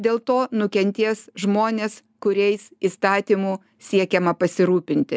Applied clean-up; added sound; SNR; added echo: none; none; none; none.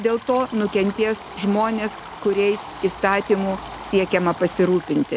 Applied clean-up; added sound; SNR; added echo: none; Train / Bird vocalization, bird call, bird song + Stream; 14 dB; none.